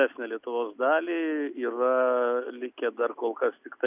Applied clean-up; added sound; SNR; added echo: none; none; none; none.